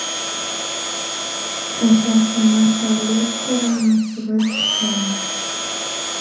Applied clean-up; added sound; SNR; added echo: none; Domestic sounds, home sounds; 4 dB; reverberation time 0.5 s.